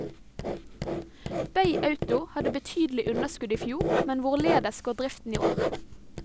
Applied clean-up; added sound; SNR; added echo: none; Writing; 1 dB; none.